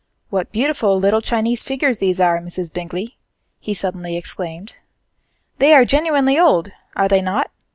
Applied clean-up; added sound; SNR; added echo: none; none; none; none.